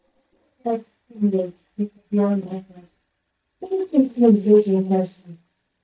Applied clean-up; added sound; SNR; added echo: neural mask model DeepFilterNet 3.